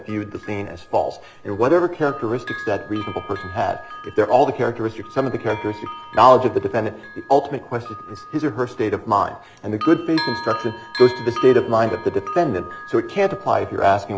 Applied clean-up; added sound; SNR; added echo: none; Bell; 14 dB; none.